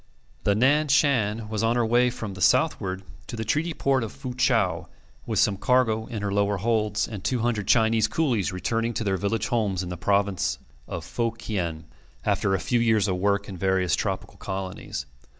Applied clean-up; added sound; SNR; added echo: none; none; none; none.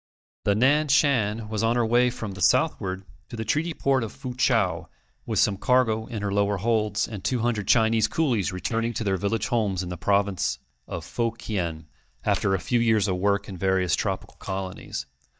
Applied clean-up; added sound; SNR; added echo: neural mask model DeepFilterNet 3.